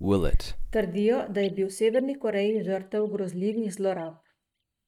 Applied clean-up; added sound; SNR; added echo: neural mask model DeepFilterNet 3.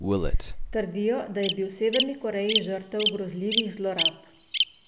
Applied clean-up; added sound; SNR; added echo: none; Bird vocalization, bird call, bird song; -1 dB; none.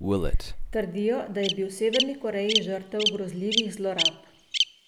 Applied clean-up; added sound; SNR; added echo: neural mask model Resemble Enhance denoiser.